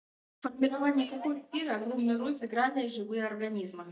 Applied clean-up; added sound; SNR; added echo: neural mask model DeepFilterNet 3.